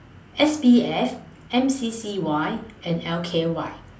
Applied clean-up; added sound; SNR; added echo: none; none; none; none.